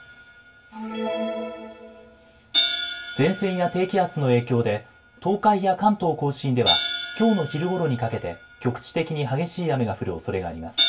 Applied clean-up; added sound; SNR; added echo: none; Hi-hat; 5 dB; reverberation time 0.2 s.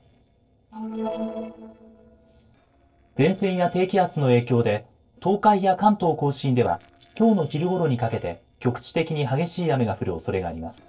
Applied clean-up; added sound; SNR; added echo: neural separator model SepFormer DNS4.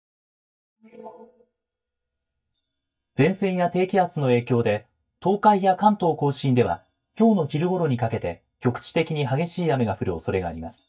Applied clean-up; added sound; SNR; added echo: neural mask model DeepFilterNet 3.